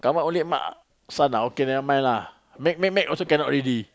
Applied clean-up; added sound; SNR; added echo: none; none; none; none.